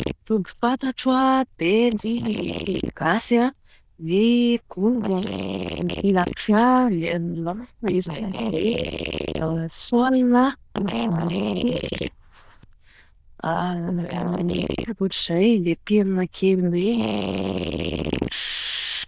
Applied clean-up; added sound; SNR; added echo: neural diffusion model UNIVERSE++.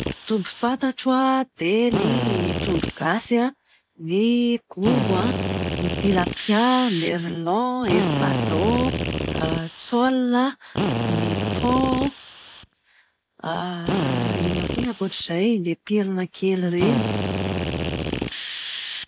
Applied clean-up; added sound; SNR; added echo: none; Drill; 3 dB; none.